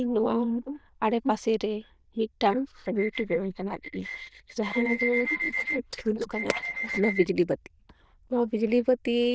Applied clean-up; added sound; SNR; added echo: neural diffusion model UNIVERSE++.